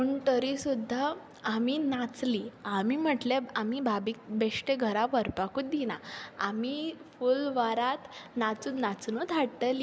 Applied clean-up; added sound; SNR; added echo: none; none; none; none.